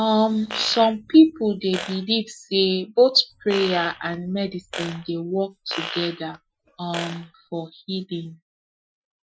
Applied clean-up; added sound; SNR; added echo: classical method Wiener filter.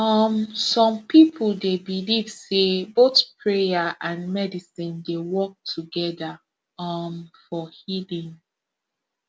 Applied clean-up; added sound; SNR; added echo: none; none; none; none.